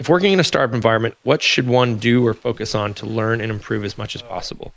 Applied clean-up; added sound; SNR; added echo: neural mask model Resemble Enhance denoiser.